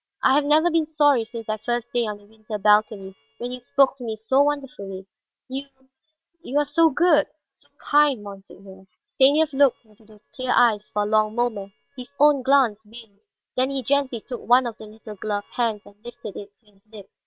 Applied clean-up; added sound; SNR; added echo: neural separator model SepFormer WHAM!.